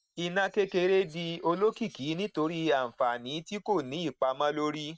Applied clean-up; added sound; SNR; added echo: neural mask model RNNoise.